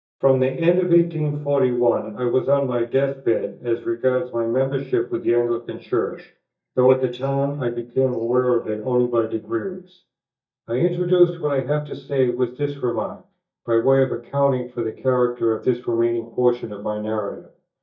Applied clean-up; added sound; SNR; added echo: neural mask model DeepFilterNet 3.